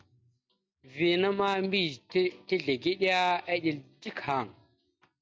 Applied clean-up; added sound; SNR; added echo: none; none; none; none.